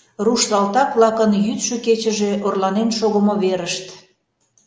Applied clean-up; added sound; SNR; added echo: none; none; none; none.